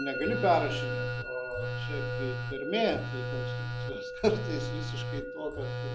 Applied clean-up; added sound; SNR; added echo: none; Telephone + Musical instrument; 1 dB; none.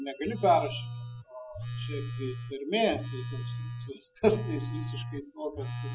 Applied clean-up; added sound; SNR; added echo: classical method spectral subtraction.